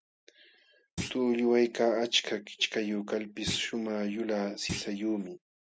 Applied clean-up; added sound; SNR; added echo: none; Thump, thud; 9 dB; none.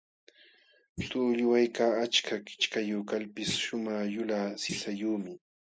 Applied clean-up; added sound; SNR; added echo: neural mask model Resemble Enhance denoiser.